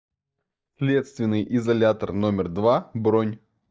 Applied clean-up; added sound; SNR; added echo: neural mask model DeepFilterNet 3.